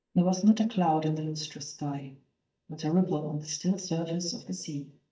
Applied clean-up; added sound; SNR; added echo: neural mask model DeepFilterNet 3.